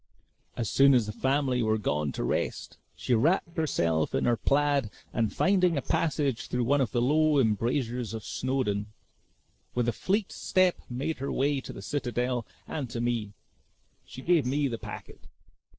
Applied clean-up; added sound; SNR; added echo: neural separator model SepFormer DNS4.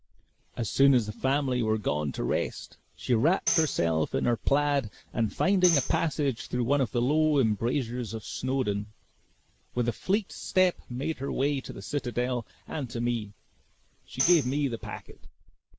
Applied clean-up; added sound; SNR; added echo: none; Tambourine; 8 dB; none.